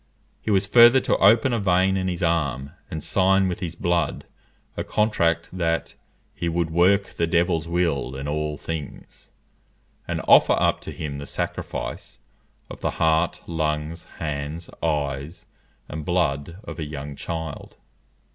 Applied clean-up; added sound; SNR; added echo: none; none; none; none.